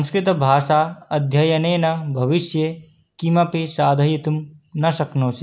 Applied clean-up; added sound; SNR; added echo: none; none; none; none.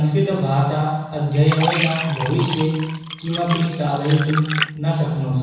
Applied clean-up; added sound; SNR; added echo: none; Fill (with liquid); 6 dB; reverberation time 1.1 s.